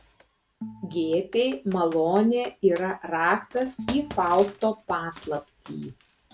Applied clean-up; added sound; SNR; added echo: none; Computer keyboard + Organ; 18 dB; none.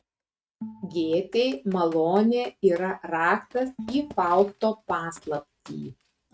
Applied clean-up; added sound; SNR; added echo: neural mask model RNNoise.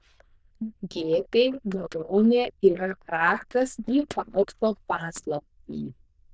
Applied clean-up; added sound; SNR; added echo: neural diffusion model UNIVERSE++.